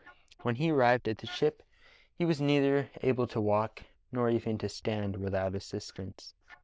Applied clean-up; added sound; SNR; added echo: neural diffusion model UNIVERSE++.